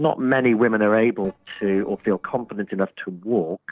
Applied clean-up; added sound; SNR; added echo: neural separator model SepFormer DNS4.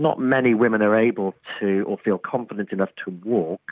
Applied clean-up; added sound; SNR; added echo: none; none; none; none.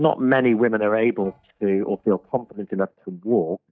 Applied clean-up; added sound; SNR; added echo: neural mask model DeepFilterNet 3.